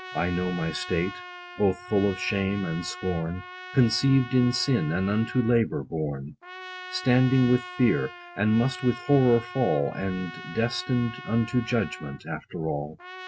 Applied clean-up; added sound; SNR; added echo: none; Trumpet; 15 dB; none.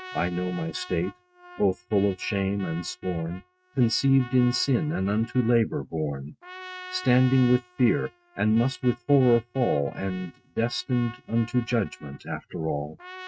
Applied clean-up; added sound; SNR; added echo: neural mask model RNNoise.